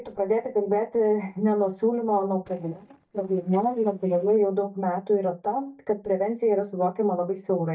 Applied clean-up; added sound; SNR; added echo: neural mask model DeepFilterNet 3.